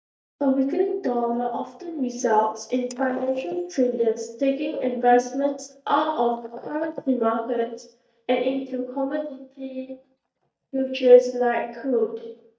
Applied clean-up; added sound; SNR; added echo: neural mask model DeepFilterNet 3.